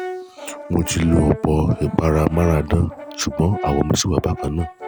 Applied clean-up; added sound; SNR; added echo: none; Brass instrument; 13 dB; none.